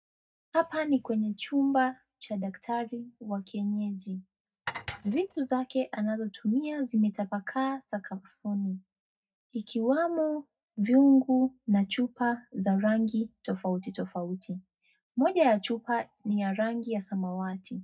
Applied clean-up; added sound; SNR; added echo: neural mask model DeepFilterNet 3.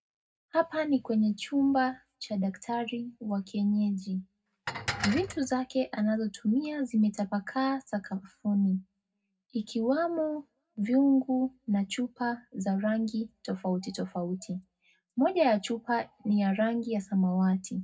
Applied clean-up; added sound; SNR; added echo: none; Dishes, pots, and pans; 7 dB; reverberation time 0.3 s.